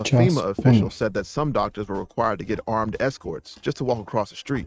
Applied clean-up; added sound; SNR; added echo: neural mask model RNNoise.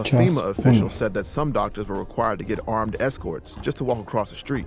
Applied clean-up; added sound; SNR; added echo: none; Clock; 1 dB; none.